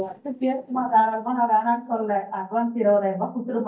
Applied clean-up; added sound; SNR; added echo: neural mask model DeepFilterNet 3.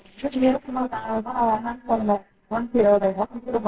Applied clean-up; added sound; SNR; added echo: neural separator model SepFormer WHAMR!.